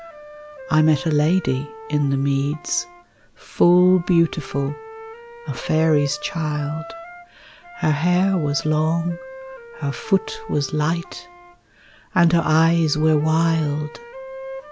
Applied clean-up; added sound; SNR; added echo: none; Wind instrument, woodwind instrument; 17 dB; none.